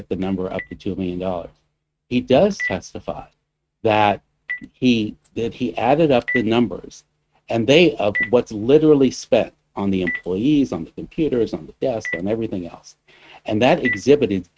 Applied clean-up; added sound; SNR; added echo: neural mask model RNNoise.